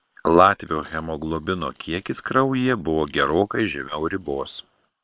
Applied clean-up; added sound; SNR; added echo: neural separator model SepFormer WHAM!.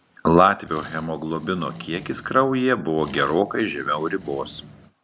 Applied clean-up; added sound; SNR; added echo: none; Accelerating, revving, vroom; 19 dB; none.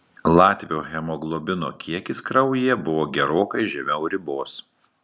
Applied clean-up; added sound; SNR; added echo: none; none; none; none.